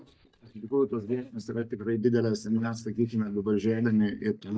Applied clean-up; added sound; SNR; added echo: neural mask model DeepFilterNet 3.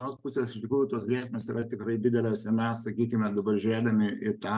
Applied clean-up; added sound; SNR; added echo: none; none; none; none.